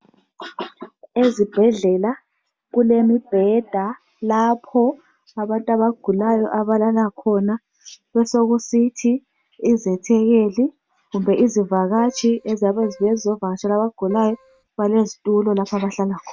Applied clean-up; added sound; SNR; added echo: none; Keyboard (musical); 20 dB; none.